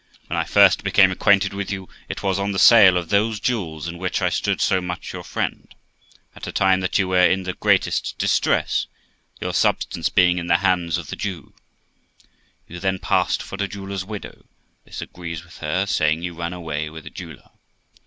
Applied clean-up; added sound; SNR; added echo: none; none; none; none.